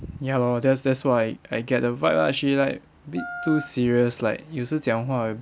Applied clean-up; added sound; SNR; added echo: none; Wind instrument, woodwind instrument; 12 dB; none.